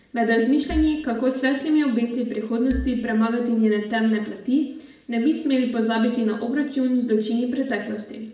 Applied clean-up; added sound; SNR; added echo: none; Marimba, xylophone; 9 dB; reverberation time 0.7 s.